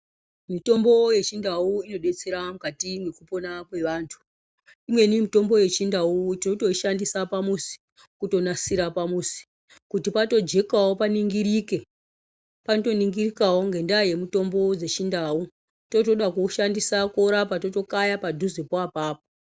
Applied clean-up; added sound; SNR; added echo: none; none; none; none.